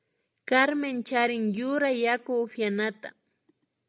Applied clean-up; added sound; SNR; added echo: none; none; none; none.